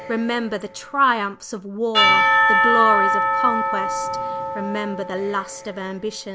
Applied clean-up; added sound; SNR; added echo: none; Church bell / Percussion; -3 dB; none.